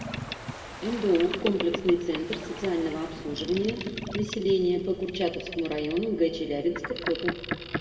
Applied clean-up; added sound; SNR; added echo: none; Boat, Water vehicle; 9 dB; reverberation time 1.8 s.